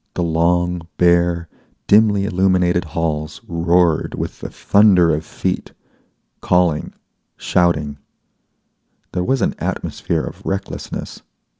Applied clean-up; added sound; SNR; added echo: none; none; none; none.